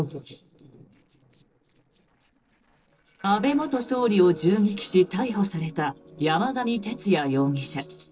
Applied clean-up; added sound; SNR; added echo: neural separator model SepFormer DNS4.